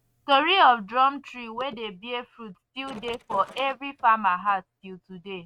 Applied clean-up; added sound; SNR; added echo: neural mask model RNNoise.